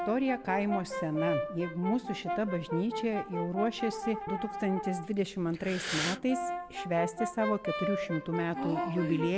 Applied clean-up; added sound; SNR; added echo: none; Breathing + Brass instrument; 5 dB; none.